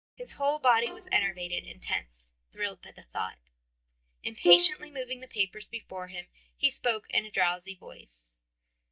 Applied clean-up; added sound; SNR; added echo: neural mask model DeepFilterNet 3.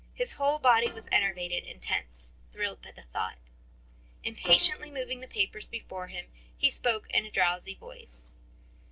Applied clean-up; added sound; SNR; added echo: neural separator model SepFormer DNS4.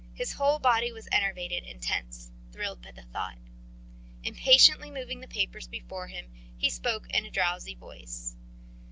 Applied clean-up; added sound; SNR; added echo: none; none; none; none.